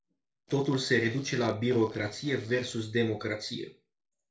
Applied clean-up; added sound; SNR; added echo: neural separator model SepFormer DNS4.